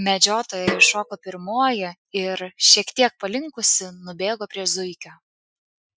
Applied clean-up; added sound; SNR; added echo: classical method Wiener filter.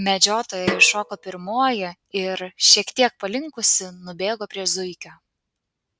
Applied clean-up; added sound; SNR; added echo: none; Snare drum; 9 dB; none.